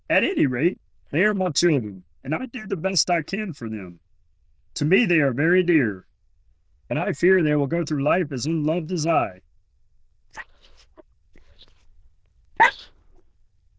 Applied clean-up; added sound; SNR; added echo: neural diffusion model UNIVERSE++.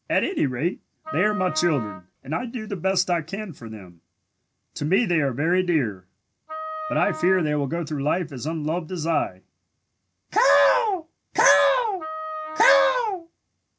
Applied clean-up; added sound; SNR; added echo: none; Wind instrument, woodwind instrument; 10 dB; none.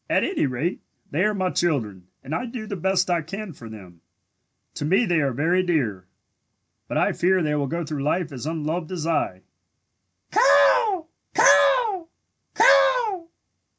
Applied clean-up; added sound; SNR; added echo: none; none; none; none.